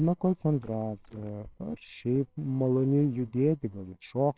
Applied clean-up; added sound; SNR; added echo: neural separator model SepFormer WHAMR!.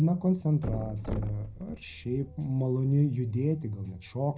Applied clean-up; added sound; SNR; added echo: none; Thump, thud; 13 dB; reverberation time 0.4 s.